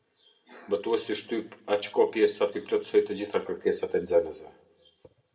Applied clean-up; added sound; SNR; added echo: none; none; none; reverberation time 0.7 s.